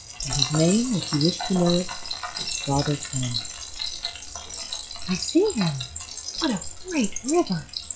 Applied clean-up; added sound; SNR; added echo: classical method log-MMSE.